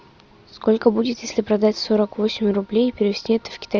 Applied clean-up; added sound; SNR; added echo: none; none; none; none.